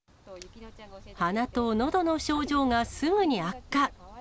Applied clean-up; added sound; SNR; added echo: none; none; none; none.